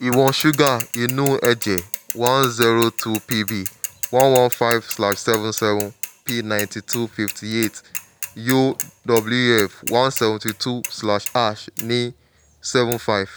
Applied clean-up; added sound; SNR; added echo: none; Mechanisms / Bicycle; 11 dB; none.